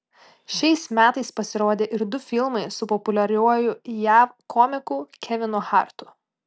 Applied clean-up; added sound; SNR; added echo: none; none; none; none.